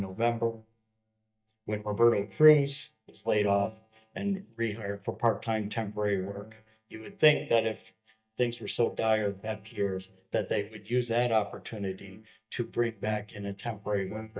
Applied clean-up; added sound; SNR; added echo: neural mask model DeepFilterNet 3.